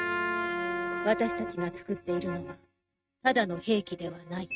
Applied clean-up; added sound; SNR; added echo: neural mask model RNNoise.